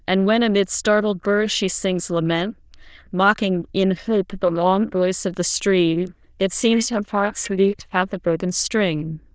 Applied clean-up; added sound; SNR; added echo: neural diffusion model UNIVERSE++.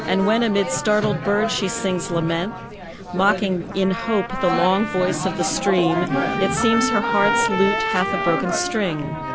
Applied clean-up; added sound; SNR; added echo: none; Trumpet; 6 dB; none.